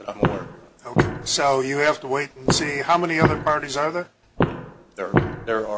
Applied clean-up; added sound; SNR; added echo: none; Walk, footsteps; 1 dB; none.